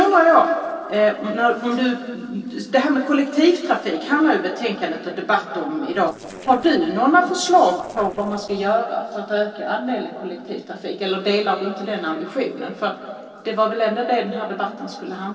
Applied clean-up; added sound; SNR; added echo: neural separator model SepFormer DNS4.